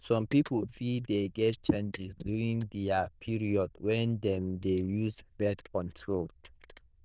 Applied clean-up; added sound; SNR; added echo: neural diffusion model UNIVERSE++.